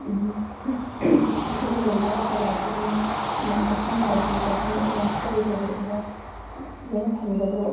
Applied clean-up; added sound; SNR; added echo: none; Train / Bird vocalization, bird call, bird song; 4 dB; reverberation time 1.2 s.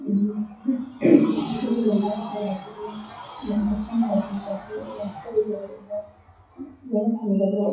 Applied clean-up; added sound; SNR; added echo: classical method WPE with log-MMSE.